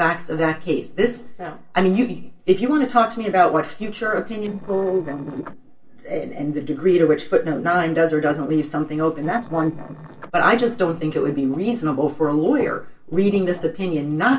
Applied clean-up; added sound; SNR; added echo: neural separator model SepFormer DNS4.